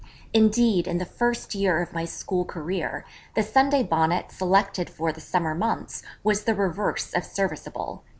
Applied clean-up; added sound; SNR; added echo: none; none; none; none.